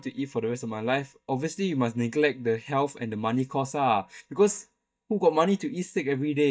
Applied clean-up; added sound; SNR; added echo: neural mask model DeepFilterNet 3.